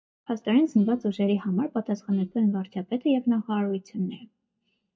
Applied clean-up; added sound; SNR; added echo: neural mask model DeepFilterNet 3.